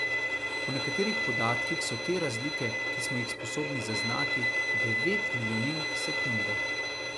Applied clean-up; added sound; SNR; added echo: none; Bowed string instrument; -4 dB; none.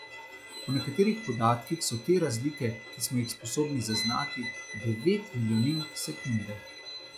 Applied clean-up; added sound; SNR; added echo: classical method log-MMSE.